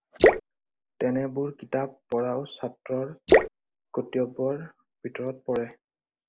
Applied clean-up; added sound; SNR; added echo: none; Drip / Splash, splatter; -5 dB; none.